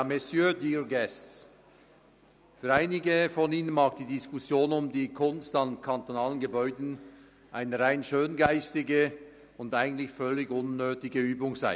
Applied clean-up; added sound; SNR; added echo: none; none; none; none.